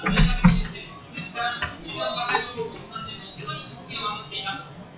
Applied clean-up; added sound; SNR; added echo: classical method WPE with log-MMSE.